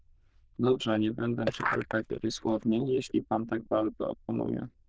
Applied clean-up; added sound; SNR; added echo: neural diffusion model UNIVERSE++.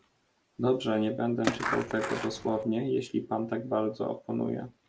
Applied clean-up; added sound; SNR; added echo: none; Skateboard; 3 dB; none.